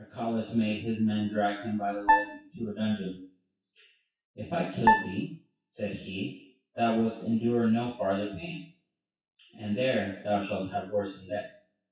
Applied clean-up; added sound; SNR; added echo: classical method WPE with log-MMSE.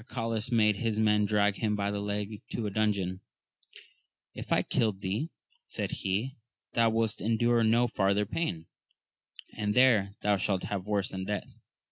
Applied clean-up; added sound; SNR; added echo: none; none; none; none.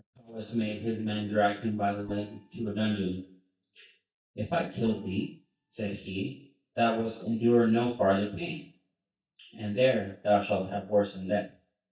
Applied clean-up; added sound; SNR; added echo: neural mask model DeepFilterNet 3.